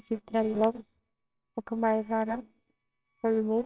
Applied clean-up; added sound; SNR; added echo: neural separator model SepFormer WHAMR!.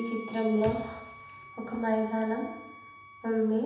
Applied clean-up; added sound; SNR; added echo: none; Wind instrument, woodwind instrument; 17 dB; reverberation time 0.9 s.